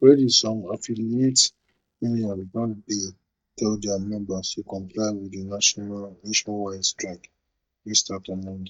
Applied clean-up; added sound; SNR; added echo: neural mask model DeepFilterNet 3.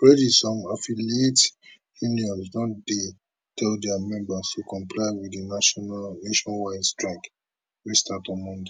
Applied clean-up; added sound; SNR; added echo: none; none; none; none.